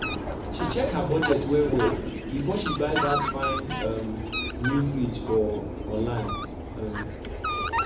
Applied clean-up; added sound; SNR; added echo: none; Fowl; 2 dB; reverberation time 0.6 s.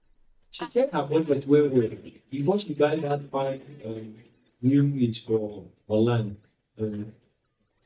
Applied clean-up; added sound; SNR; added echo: neural mask model DeepFilterNet 3.